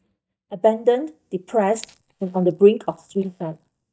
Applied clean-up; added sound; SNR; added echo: neural mask model DeepFilterNet 3.